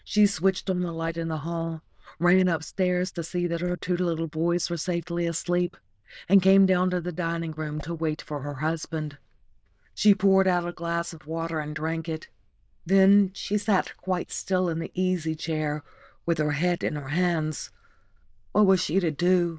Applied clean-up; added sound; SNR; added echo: neural diffusion model UNIVERSE++.